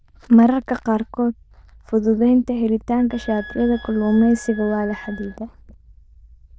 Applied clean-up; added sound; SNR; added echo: neural diffusion model UNIVERSE++.